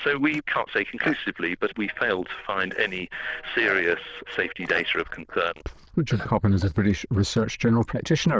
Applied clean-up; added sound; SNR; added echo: neural diffusion model UNIVERSE++.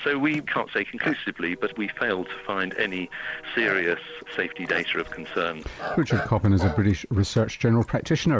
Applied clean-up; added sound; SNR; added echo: none; Livestock, farm animals, working animals; 14 dB; none.